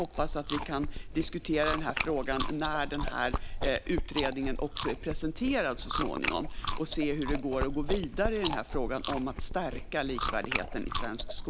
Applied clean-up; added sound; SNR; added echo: none; Chewing, mastication; 1 dB; none.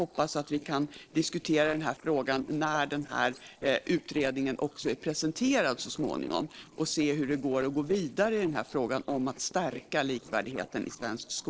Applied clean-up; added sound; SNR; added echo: neural separator model SepFormer DNS4.